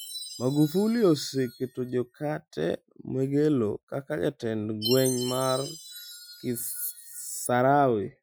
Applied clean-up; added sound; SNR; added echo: classical method Wiener filter.